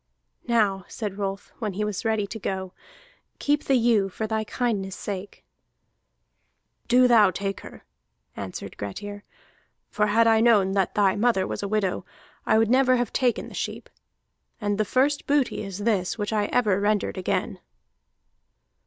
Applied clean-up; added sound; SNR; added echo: none; none; none; none.